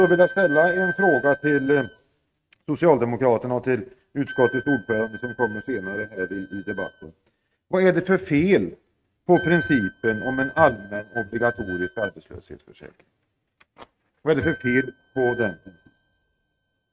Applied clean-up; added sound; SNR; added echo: neural mask model RNNoise.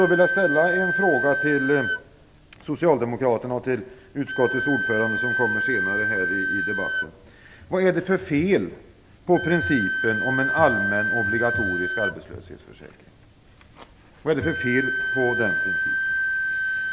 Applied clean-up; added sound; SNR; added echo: none; Wind instrument, woodwind instrument; 2 dB; none.